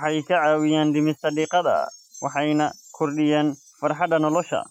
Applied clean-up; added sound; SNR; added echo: classical method Wiener filter.